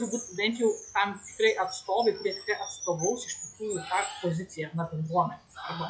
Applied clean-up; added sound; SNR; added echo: classical method log-MMSE.